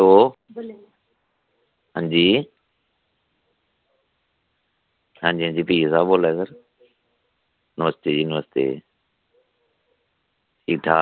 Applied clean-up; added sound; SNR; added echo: none; none; none; none.